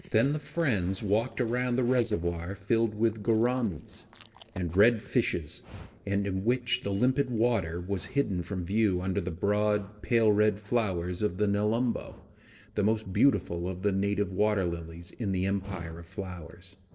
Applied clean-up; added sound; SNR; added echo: neural separator model SepFormer DNS4.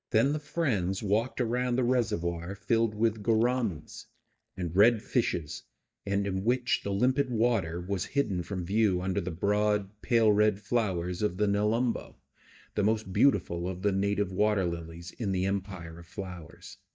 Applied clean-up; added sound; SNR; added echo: neural mask model DeepFilterNet 3.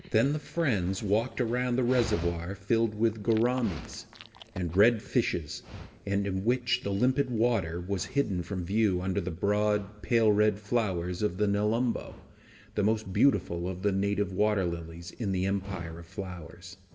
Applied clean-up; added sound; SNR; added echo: none; Dog; 20 dB; reverberation time 2.1 s.